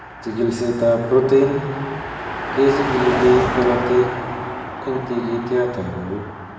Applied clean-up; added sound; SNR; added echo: none; Car passing by; 7 dB; reverberation time 1.5 s.